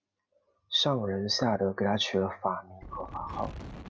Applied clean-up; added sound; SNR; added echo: none; Wind; 11 dB; none.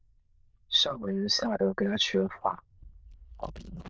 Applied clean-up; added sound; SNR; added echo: neural diffusion model UNIVERSE++.